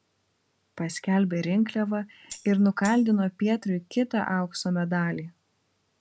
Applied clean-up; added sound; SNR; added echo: none; Tambourine; 19 dB; none.